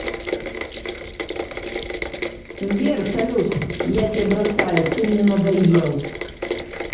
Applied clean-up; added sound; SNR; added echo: none; Rain; 4 dB; reverberation time 0.7 s.